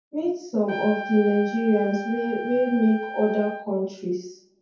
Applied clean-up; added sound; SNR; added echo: none; Trumpet; 11 dB; reverberation time 0.6 s.